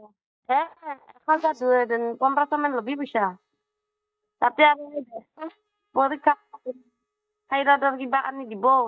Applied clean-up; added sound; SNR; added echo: neural mask model DeepFilterNet 3.